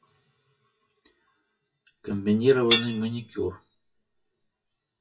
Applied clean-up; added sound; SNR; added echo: classical method WPE with log-MMSE.